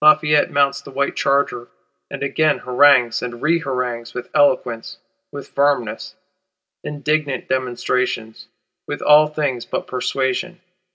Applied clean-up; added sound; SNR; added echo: none; none; none; none.